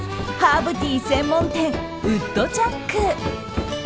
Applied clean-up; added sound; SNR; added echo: none; Run; 9 dB; none.